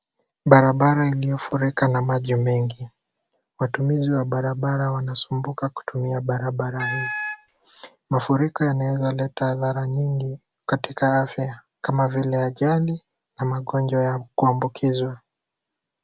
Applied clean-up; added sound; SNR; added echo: none; Wind instrument, woodwind instrument; 8 dB; none.